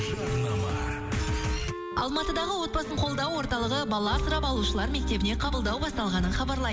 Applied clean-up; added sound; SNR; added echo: none; Chink, clink + Wind instrument, woodwind instrument; 10 dB; none.